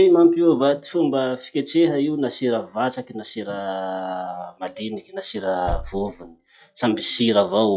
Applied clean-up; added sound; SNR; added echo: classical method log-MMSE.